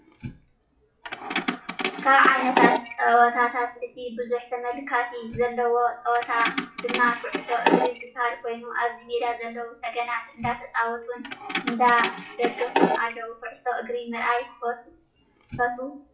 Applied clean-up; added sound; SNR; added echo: classical method WPE with log-MMSE.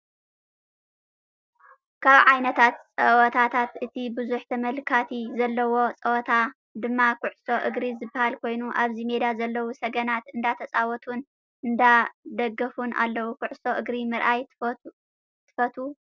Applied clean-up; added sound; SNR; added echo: none; none; none; none.